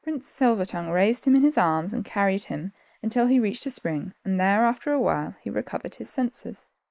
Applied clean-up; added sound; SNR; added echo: neural mask model Resemble Enhance denoiser.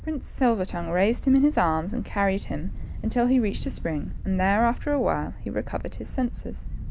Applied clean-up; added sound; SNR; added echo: none; Wind; 7 dB; none.